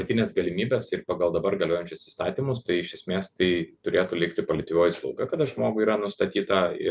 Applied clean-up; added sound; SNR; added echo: none; none; none; none.